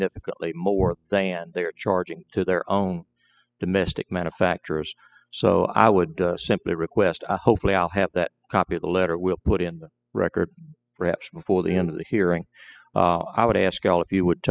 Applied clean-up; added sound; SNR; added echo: classical method spectral subtraction.